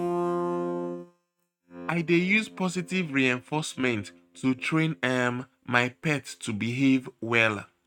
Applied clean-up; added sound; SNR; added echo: neural mask model RNNoise.